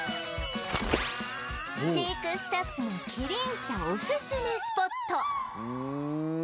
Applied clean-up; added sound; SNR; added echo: none; Rattle; 11 dB; none.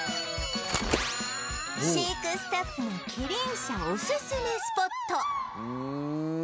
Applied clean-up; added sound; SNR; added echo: none; none; none; none.